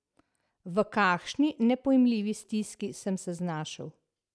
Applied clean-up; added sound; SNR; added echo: none; none; none; none.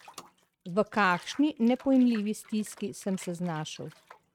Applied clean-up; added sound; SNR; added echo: neural mask model RNNoise.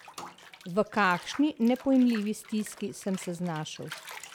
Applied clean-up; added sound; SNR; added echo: none; Bathtub (filling or washing) / Water; 18 dB; none.